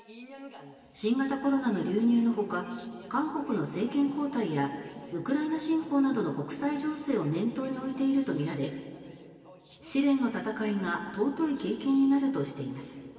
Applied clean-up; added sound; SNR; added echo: none; none; none; reverberation time 2.6 s.